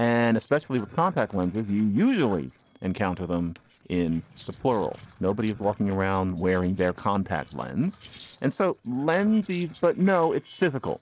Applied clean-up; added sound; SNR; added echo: neural separator model SepFormer DNS4.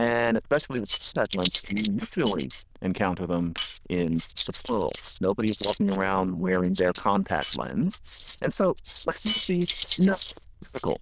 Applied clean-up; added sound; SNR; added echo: neural diffusion model UNIVERSE++.